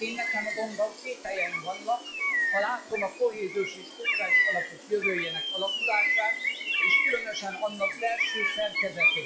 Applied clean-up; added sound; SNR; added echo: classical method log-MMSE.